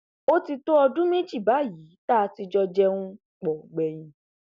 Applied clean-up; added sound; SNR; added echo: none; none; none; none.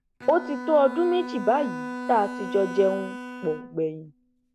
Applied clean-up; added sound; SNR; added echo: none; Bowed string instrument; 10 dB; none.